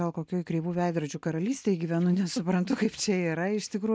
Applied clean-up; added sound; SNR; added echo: none; none; none; none.